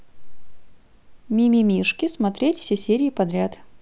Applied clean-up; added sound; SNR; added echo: none; none; none; none.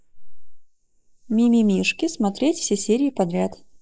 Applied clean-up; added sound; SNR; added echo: neural mask model Resemble Enhance denoiser.